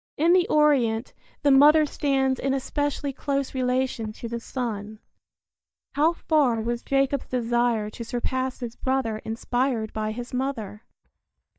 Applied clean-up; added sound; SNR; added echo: neural mask model DeepFilterNet 3.